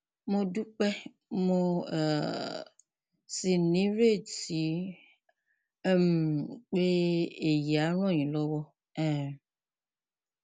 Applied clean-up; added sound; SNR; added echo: none; none; none; none.